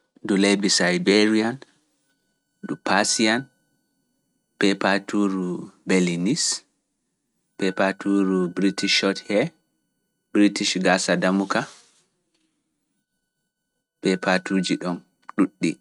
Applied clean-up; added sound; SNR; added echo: neural mask model RNNoise.